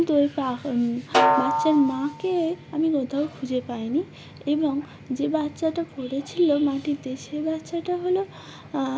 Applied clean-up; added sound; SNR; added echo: none; Snare drum; 1 dB; none.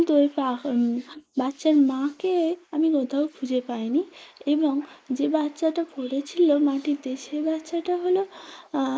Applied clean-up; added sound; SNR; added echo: neural mask model Resemble Enhance denoiser.